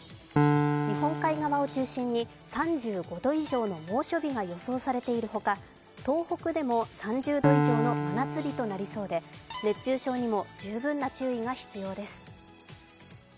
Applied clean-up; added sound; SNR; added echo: none; Piano; 0 dB; none.